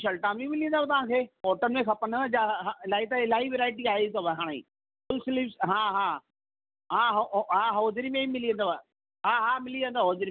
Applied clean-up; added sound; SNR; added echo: none; none; none; none.